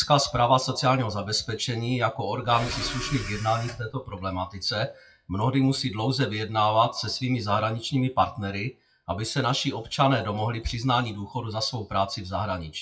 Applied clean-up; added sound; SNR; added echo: classical method WPE with log-MMSE.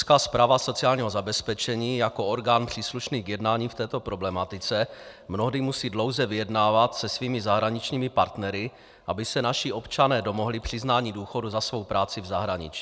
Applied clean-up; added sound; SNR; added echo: none; none; none; none.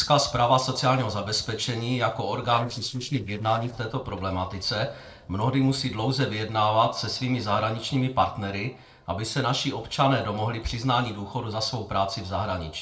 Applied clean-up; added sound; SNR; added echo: neural separator model SepFormer DNS4.